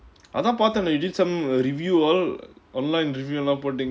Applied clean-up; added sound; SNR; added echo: none; none; none; none.